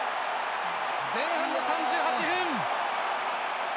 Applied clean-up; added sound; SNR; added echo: none; none; none; none.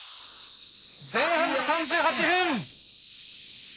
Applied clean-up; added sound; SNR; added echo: neural mask model Resemble Enhance denoiser.